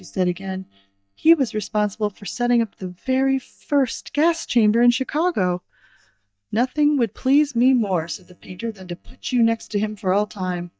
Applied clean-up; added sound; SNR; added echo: neural mask model DeepFilterNet 3.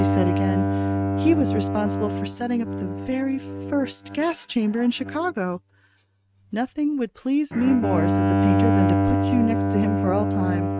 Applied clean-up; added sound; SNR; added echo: neural mask model RNNoise.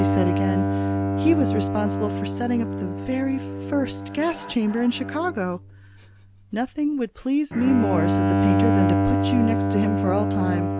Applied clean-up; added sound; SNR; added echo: none; Bowed string instrument; -1 dB; none.